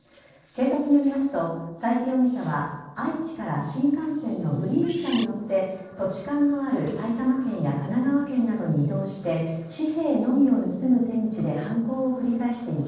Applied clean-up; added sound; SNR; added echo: neural separator model SepFormer DNS4.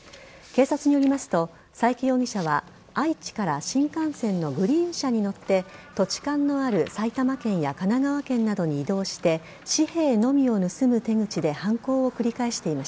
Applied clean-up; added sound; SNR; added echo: none; none; none; none.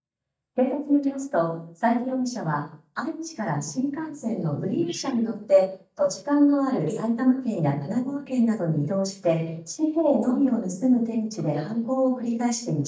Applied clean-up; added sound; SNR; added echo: neural mask model DeepFilterNet 3.